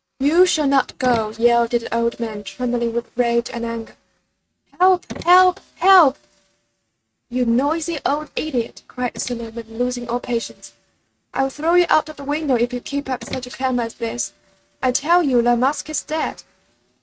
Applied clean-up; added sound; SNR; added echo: neural mask model RNNoise.